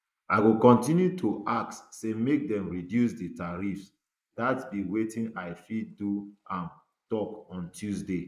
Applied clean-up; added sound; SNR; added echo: neural mask model Resemble Enhance denoiser.